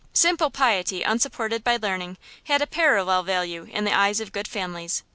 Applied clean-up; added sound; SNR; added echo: none; none; none; none.